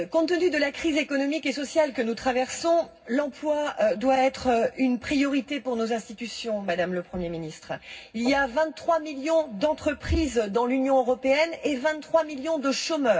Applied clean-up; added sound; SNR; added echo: none; none; none; reverberation time 0.4 s.